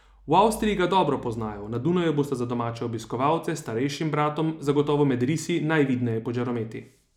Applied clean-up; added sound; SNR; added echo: none; none; none; none.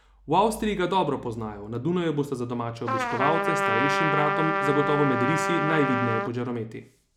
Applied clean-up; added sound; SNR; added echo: none; Trumpet; -1 dB; none.